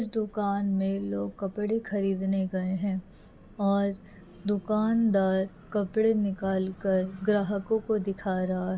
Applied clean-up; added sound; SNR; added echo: none; none; none; none.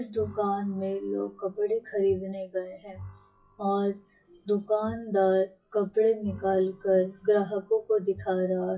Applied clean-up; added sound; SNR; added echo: classical method WPE with log-MMSE.